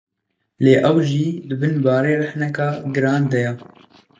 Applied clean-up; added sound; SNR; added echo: neural mask model DeepFilterNet 3.